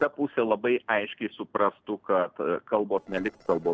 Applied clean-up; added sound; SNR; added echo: neural separator model SepFormer DNS4.